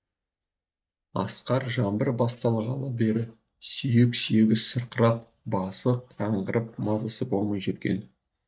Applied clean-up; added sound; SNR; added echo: neural mask model DeepFilterNet 3.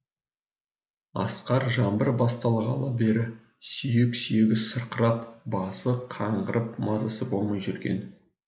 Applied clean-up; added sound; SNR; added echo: none; none; none; none.